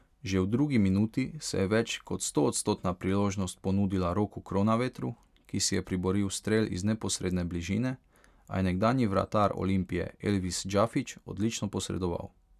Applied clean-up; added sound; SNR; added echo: none; none; none; none.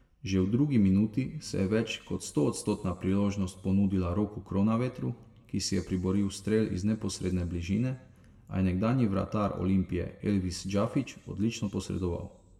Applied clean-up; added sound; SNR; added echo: none; none; none; reverberation time 1.0 s.